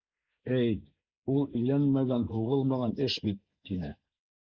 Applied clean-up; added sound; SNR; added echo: neural mask model Resemble Enhance denoiser.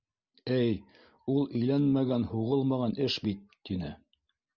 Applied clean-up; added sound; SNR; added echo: none; none; none; none.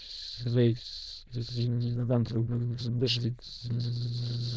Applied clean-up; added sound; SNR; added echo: neural diffusion model UNIVERSE++.